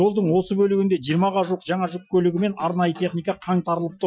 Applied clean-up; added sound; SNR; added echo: classical method Wiener filter.